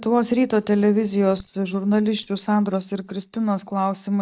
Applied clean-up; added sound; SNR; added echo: neural mask model DeepFilterNet 3.